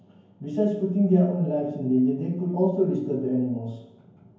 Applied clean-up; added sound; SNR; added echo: none; none; none; reverberation time 0.9 s.